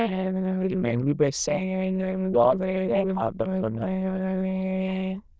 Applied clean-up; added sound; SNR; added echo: neural diffusion model UNIVERSE++.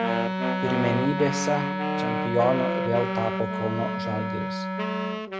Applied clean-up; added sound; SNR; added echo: none; Wind instrument, woodwind instrument + Wind instrument, woodwind instrument; -1 dB; none.